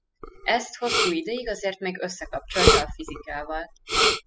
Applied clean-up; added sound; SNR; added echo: classical method spectral subtraction.